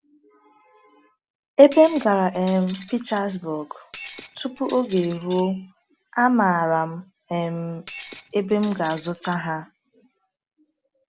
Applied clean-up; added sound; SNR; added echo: none; Shatter; 19 dB; none.